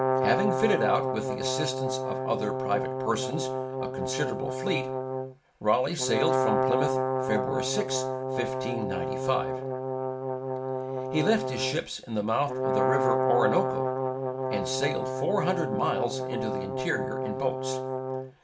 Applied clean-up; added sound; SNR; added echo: none; Brass instrument; -1 dB; reverberation time 0.2 s.